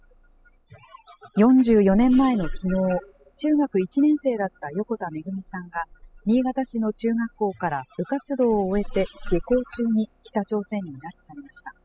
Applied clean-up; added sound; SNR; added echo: classical method spectral subtraction.